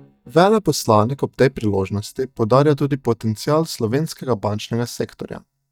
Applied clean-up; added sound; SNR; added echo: neural mask model DeepFilterNet 3.